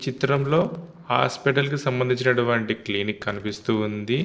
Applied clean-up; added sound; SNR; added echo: neural separator model SepFormer DNS4.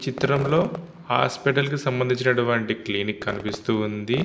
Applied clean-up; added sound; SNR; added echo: none; Fireworks; 16 dB; none.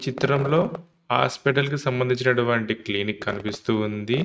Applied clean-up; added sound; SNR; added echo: neural mask model RNNoise.